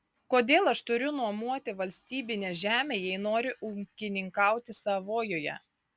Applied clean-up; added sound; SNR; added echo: none; none; none; none.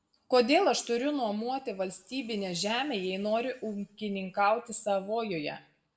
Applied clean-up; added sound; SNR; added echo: none; none; none; reverberation time 0.4 s.